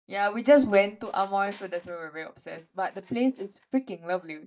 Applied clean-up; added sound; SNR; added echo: neural mask model DeepFilterNet 3.